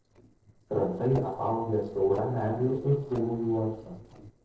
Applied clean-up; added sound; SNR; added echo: neural separator model SepFormer DNS4.